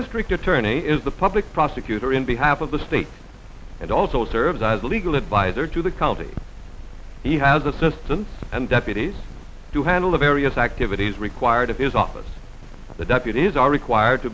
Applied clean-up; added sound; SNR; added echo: none; none; none; none.